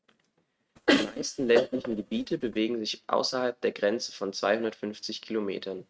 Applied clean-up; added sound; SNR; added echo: neural mask model RNNoise.